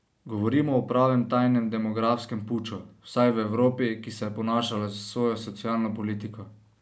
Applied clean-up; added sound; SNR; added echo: none; none; none; none.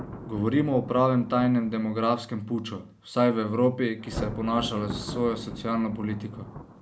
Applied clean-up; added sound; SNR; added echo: none; Thunder; 13 dB; none.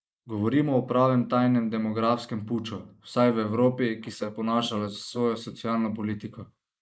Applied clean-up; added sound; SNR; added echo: neural mask model Resemble Enhance denoiser.